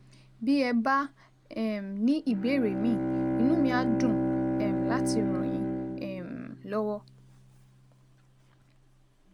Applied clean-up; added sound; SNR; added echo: none; Bowed string instrument; 1 dB; none.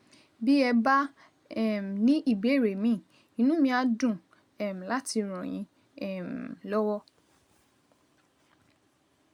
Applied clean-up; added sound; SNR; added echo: none; none; none; none.